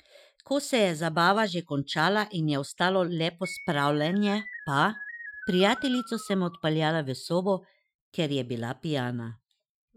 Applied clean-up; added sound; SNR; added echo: classical method Wiener filter.